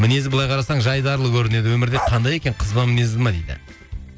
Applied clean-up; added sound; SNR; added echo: none; Bark; 10 dB; none.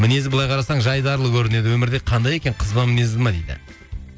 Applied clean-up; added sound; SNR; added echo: none; none; none; none.